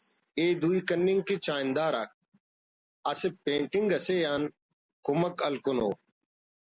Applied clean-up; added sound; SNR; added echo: none; none; none; none.